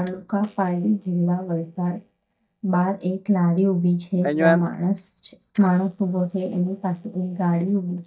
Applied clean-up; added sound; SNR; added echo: neural mask model DeepFilterNet 3.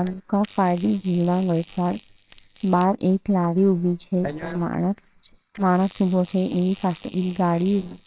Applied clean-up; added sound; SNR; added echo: neural separator model SepFormer WHAMR!.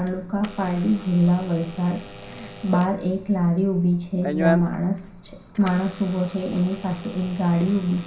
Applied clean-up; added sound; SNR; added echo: none; Alarm / Door; 12 dB; reverberation time 0.5 s.